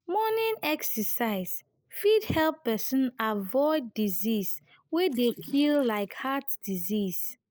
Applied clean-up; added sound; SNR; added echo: neural mask model Resemble Enhance denoiser.